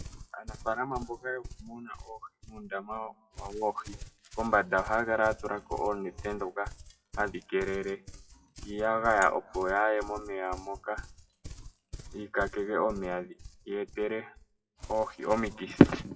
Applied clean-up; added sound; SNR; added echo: classical method WPE with log-MMSE.